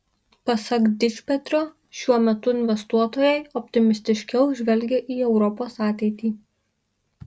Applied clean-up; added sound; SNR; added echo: none; none; none; none.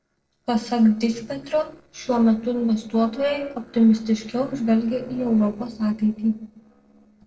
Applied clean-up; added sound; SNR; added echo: neural separator model SepFormer DNS4.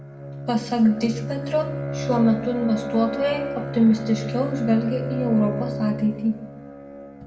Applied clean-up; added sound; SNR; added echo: none; Bowed string instrument; 7 dB; reverberation time 0.6 s.